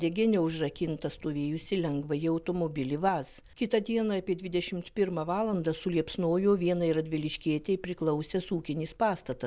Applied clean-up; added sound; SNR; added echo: none; none; none; none.